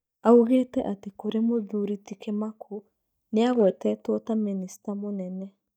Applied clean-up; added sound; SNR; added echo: neural mask model DeepFilterNet 3.